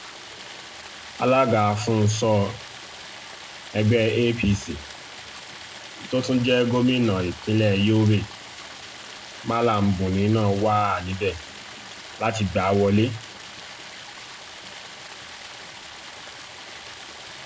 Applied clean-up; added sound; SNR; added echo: none; Stream; 15 dB; reverberation time 0.2 s.